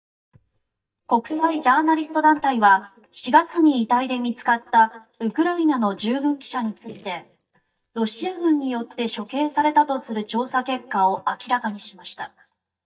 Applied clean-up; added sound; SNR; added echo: neural mask model DeepFilterNet 3.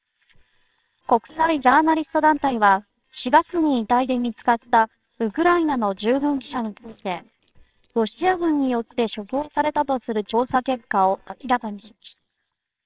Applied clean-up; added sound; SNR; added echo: neural separator model SepFormer WHAMR!.